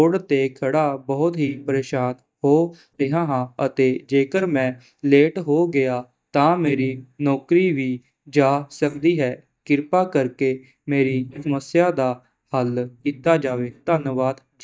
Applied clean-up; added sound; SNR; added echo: neural mask model DeepFilterNet 3.